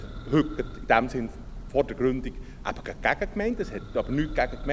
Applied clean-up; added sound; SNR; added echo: none; Church bell; 10 dB; none.